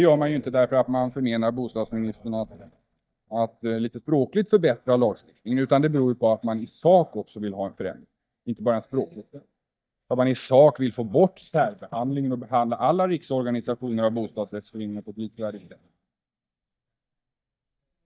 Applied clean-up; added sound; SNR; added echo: neural mask model DeepFilterNet 3.